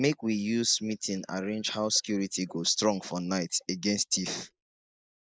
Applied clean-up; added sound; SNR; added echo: neural mask model Resemble Enhance denoiser.